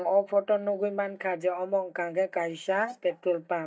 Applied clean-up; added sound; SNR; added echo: neural mask model DeepFilterNet 3.